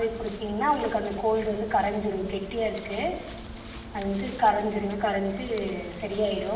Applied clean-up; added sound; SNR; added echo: none; Wind; 12 dB; reverberation time 0.8 s.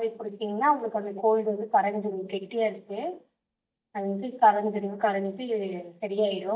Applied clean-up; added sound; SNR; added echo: neural mask model DeepFilterNet 3.